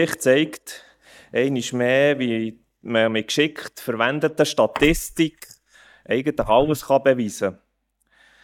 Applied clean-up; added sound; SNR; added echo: neural mask model DeepFilterNet 3.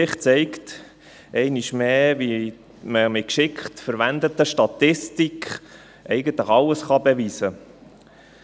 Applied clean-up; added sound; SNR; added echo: none; none; none; none.